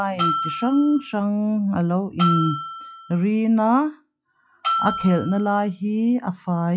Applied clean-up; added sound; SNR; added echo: classical method log-MMSE.